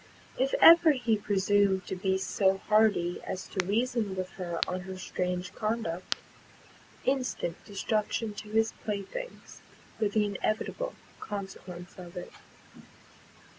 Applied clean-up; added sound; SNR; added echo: none; Crack; 12 dB; none.